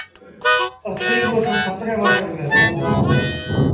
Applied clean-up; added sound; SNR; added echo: none; Harmonica; 0 dB; reverberation time 0.9 s.